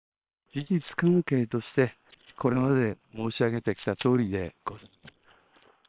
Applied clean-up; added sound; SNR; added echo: neural separator model SepFormer WHAM!.